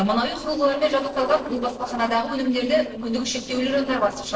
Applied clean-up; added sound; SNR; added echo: neural separator model SepFormer DNS4.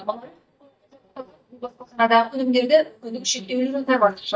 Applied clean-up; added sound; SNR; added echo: neural mask model DeepFilterNet 3.